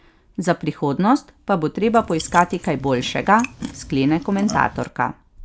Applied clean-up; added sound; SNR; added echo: none; Chewing, mastication; 14 dB; none.